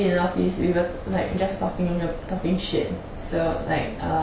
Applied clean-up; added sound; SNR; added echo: none; none; none; none.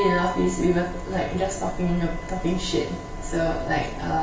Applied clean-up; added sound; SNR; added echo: none; Wind instrument, woodwind instrument; 13 dB; reverberation time 2.3 s.